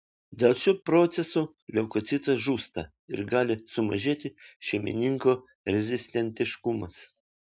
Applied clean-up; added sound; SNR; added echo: none; none; none; none.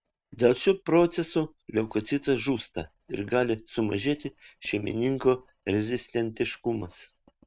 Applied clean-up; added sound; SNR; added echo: neural mask model RNNoise.